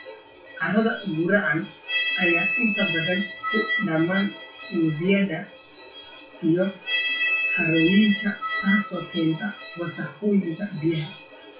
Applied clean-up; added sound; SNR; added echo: classical method WPE with log-MMSE.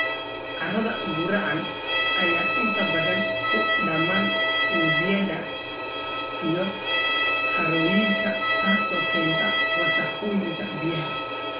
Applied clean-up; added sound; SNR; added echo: none; Bowed string instrument; -4 dB; reverberation time 0.4 s.